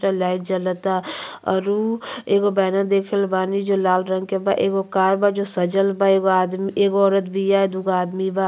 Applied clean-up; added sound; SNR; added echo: none; none; none; none.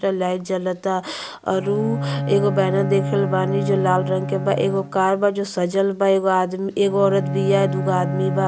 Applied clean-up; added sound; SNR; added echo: none; Bowed string instrument; 6 dB; none.